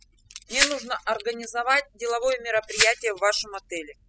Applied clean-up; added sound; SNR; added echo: classical method spectral subtraction.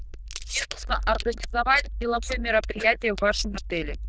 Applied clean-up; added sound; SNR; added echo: neural diffusion model UNIVERSE++.